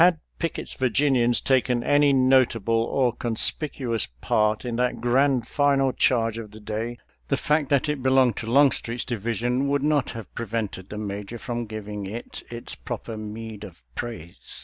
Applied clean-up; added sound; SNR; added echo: none; none; none; none.